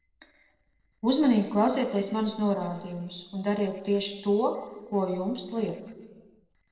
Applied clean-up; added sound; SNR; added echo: neural separator model SepFormer DNS4.